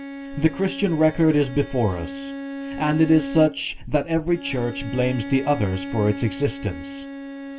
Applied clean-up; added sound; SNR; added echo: none; Bowed string instrument; 11 dB; reverberation time 0.2 s.